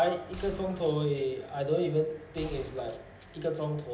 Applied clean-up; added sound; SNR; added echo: none; Gunshot, gunfire; 16 dB; reverberation time 0.8 s.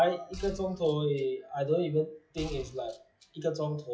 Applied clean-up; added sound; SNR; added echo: classical method WPE with log-MMSE.